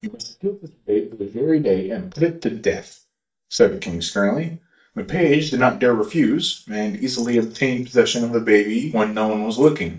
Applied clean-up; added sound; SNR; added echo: neural mask model DeepFilterNet 3.